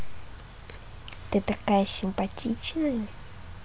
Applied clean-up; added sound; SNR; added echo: none; none; none; none.